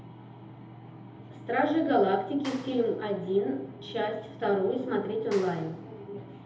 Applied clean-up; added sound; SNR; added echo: none; Clapping; 19 dB; reverberation time 0.7 s.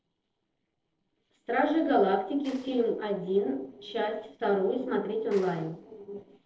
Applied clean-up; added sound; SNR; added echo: neural separator model SepFormer DNS4.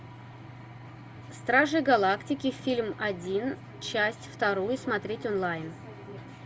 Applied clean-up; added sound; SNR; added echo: none; none; none; none.